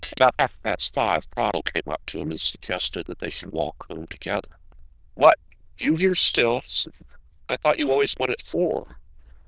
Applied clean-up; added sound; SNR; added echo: neural diffusion model UNIVERSE++.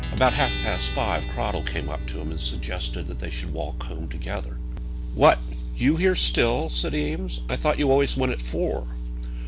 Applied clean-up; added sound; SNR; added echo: none; Guitar; 14 dB; none.